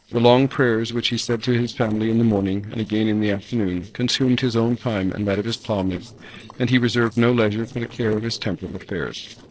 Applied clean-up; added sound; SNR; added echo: neural separator model SepFormer DNS4.